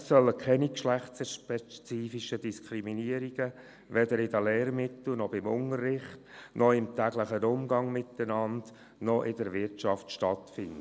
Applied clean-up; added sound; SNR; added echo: none; none; none; none.